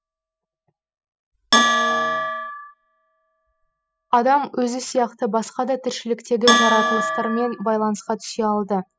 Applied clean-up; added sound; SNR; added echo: classical method spectral subtraction.